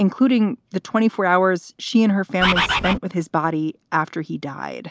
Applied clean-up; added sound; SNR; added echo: none; Bird; -1 dB; none.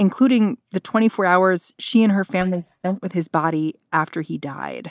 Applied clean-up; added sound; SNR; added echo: neural mask model DeepFilterNet 3.